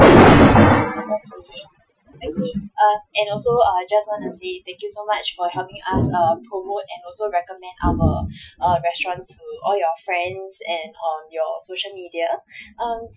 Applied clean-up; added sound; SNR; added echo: classical method Wiener filter.